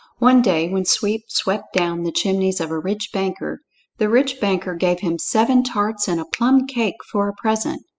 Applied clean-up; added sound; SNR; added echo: classical method spectral subtraction.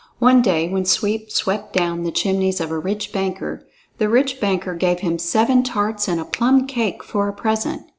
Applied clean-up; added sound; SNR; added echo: none; Finger snapping; 12 dB; none.